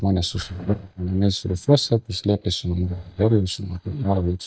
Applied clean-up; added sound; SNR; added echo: neural mask model DeepFilterNet 3.